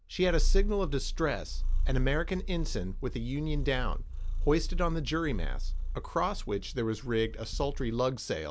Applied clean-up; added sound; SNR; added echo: none; Purr; -1 dB; none.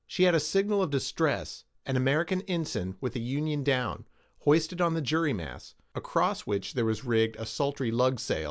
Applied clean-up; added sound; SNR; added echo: none; none; none; none.